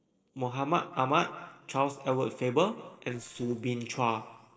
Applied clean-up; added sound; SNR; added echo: neural separator model SepFormer DNS4.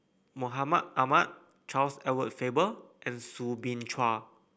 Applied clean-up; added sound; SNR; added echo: none; none; none; none.